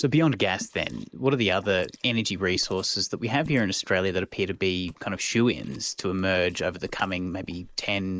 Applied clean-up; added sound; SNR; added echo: neural mask model Resemble Enhance denoiser.